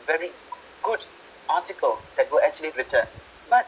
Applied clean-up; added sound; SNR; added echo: none; none; none; none.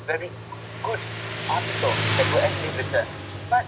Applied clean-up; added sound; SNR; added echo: none; Motorcycle; 2 dB; none.